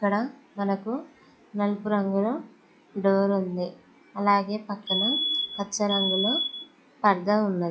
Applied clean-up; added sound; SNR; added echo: classical method log-MMSE.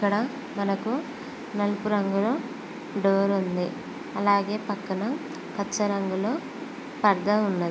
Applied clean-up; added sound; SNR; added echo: none; none; none; none.